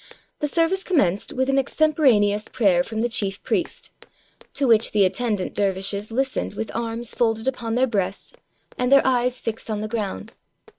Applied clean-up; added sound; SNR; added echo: neural mask model RNNoise.